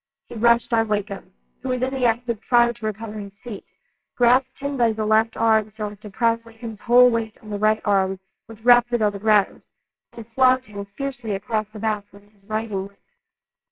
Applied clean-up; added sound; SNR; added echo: neural separator model SepFormer WHAMR!.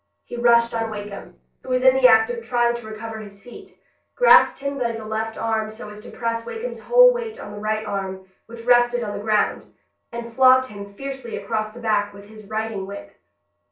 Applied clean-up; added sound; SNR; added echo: neural separator model SepFormer DNS4.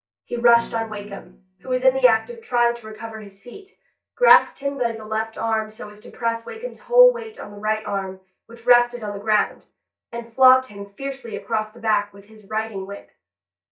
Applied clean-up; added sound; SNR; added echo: neural mask model DeepFilterNet 3.